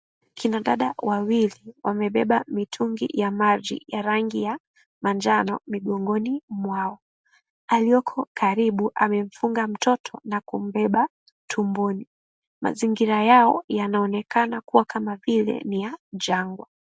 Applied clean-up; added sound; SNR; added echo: none; none; none; none.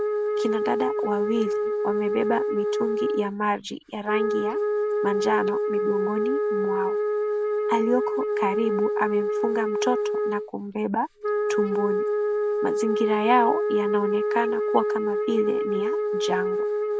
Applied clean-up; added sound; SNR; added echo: none; Wind instrument, woodwind instrument; -3 dB; none.